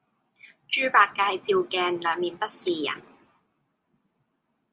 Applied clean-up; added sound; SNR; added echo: none; none; none; none.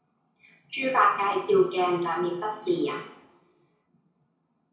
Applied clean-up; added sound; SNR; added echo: none; none; none; reverberation time 0.6 s.